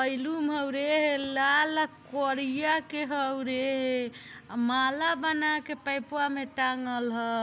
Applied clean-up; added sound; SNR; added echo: none; none; none; none.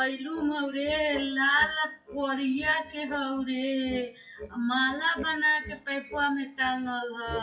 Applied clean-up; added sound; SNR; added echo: classical method WPE with log-MMSE.